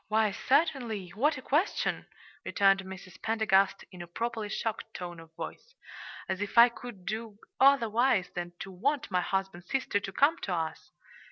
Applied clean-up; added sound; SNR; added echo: none; none; none; none.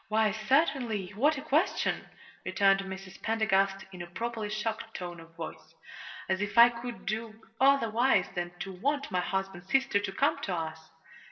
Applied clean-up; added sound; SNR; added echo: none; none; none; reverberation time 0.8 s.